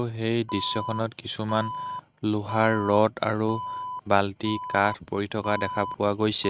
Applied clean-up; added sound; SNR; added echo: neural mask model RNNoise.